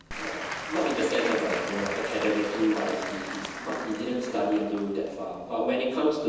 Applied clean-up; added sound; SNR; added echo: none; Applause / Crowd; 7 dB; reverberation time 1.1 s.